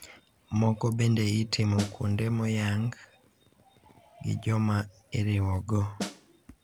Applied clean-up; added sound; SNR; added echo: none; Snare drum; 10 dB; none.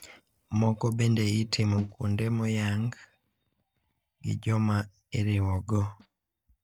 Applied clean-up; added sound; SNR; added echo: neural mask model DeepFilterNet 3.